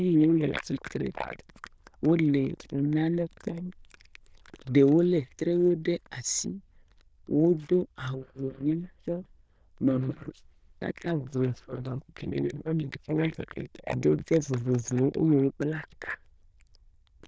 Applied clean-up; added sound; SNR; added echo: neural diffusion model UNIVERSE++.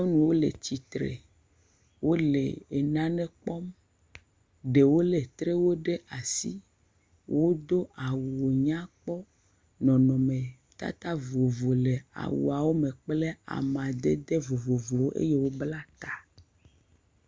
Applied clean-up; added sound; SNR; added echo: none; none; none; none.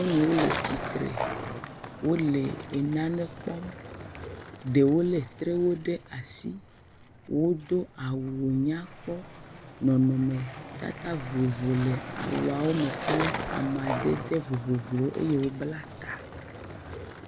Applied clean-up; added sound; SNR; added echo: none; Skateboard; 8 dB; none.